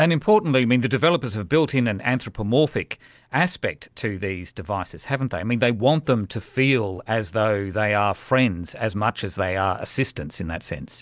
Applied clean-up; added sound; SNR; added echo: none; none; none; none.